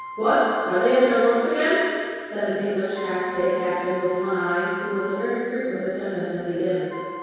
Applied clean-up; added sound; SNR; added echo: none; Wind instrument, woodwind instrument; 15 dB; reverberation time 2.0 s.